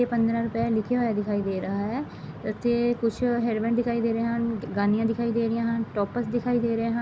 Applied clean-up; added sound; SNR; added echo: none; none; none; none.